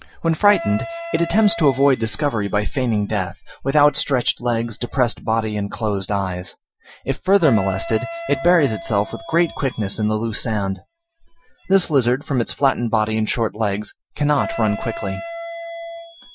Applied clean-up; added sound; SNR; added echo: classical method Wiener filter.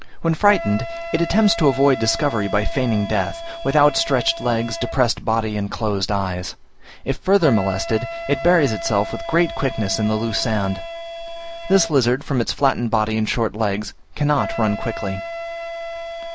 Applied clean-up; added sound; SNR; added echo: none; Wind instrument, woodwind instrument; 11 dB; none.